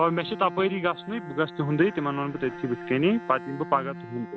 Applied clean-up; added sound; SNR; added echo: none; Bowed string instrument; 13 dB; none.